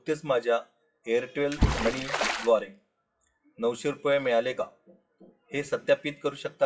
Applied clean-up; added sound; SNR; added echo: classical method WPE with log-MMSE.